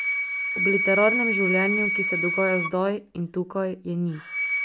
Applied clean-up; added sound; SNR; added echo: none; Wind instrument, woodwind instrument; 1 dB; none.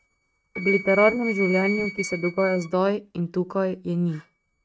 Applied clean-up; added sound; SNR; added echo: neural mask model RNNoise.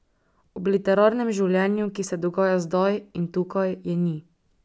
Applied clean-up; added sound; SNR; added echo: none; none; none; none.